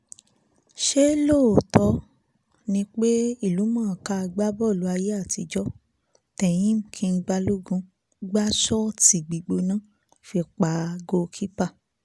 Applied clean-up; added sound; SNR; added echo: none; none; none; none.